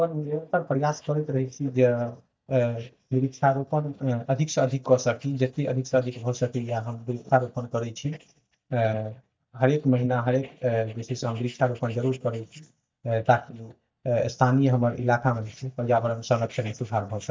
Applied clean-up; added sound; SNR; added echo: neural mask model DeepFilterNet 3.